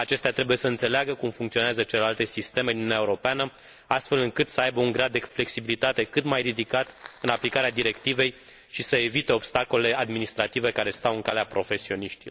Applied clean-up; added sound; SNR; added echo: none; Fire; 17 dB; none.